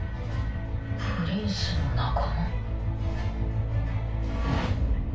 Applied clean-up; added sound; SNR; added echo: none; none; none; reverberation time 0.2 s.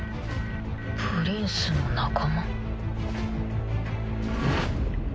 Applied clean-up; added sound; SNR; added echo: none; none; none; none.